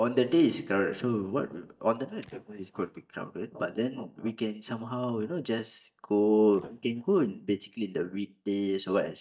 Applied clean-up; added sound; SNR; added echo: neural mask model DeepFilterNet 3.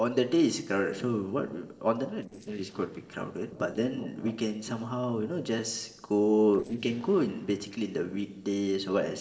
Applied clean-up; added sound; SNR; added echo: neural separator model SepFormer DNS4.